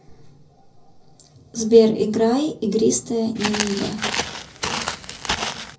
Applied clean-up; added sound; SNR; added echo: none; Walk, footsteps; 5 dB; reverberation time 0.4 s.